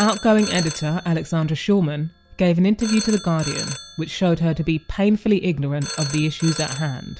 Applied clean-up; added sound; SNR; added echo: none; Telephone; 10 dB; none.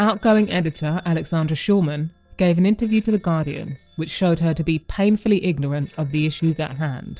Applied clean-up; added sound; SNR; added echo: neural separator model SepFormer DNS4.